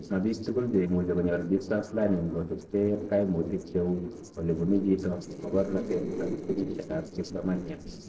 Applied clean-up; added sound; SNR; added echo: neural separator model SepFormer DNS4.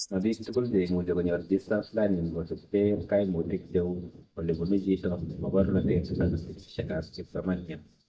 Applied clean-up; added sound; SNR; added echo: neural mask model DeepFilterNet 3.